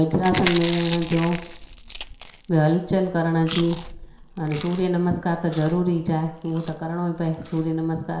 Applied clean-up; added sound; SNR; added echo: none; Chewing, mastication; 10 dB; reverberation time 0.7 s.